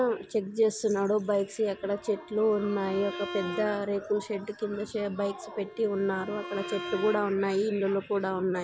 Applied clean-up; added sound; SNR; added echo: none; Bowed string instrument; 13 dB; none.